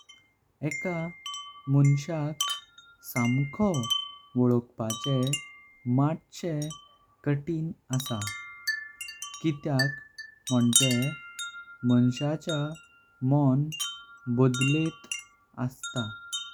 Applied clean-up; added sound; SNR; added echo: none; Wind chime; 8 dB; none.